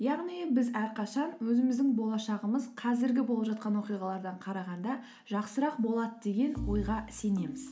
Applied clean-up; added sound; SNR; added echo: none; none; none; none.